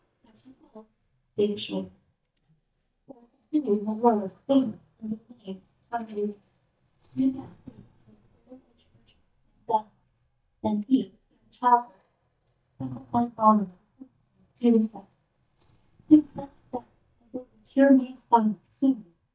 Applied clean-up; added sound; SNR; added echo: neural mask model DeepFilterNet 3.